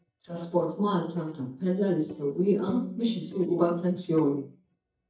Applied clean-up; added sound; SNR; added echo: neural mask model DeepFilterNet 3.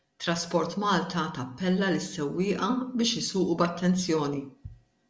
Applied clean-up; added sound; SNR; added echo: none; none; none; none.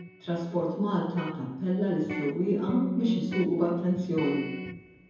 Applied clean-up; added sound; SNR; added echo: none; Electric guitar; 9 dB; reverberation time 0.9 s.